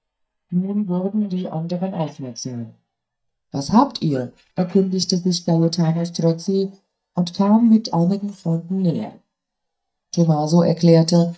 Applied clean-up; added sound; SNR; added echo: neural mask model DeepFilterNet 3.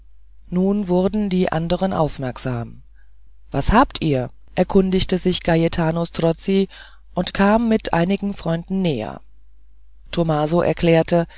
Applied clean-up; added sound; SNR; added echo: none; none; none; none.